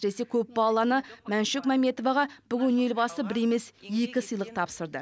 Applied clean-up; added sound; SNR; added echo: none; none; none; none.